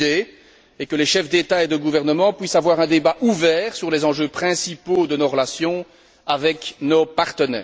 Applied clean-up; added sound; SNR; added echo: none; none; none; none.